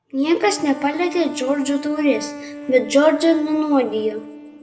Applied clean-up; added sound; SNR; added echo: none; Wind instrument, woodwind instrument; 13 dB; reverberation time 1.2 s.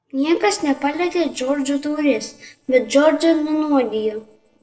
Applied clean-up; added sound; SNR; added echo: neural separator model SepFormer DNS4.